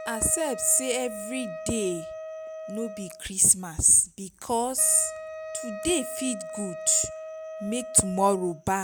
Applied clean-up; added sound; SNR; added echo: none; Wind instrument, woodwind instrument; 12 dB; none.